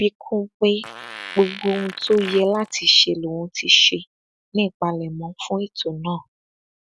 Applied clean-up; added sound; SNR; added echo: none; Fart; 15 dB; none.